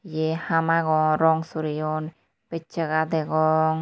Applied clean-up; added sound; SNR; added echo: none; none; none; none.